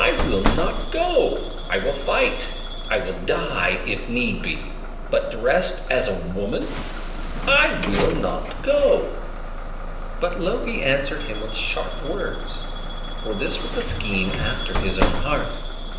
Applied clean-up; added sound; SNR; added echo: none; Bus / Alarm; 2 dB; reverberation time 0.9 s.